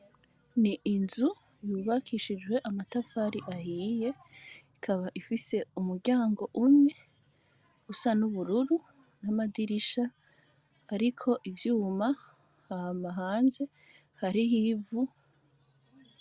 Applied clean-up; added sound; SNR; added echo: none; none; none; none.